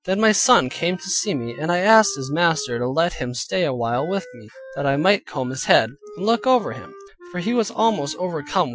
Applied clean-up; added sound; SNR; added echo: classical method Wiener filter.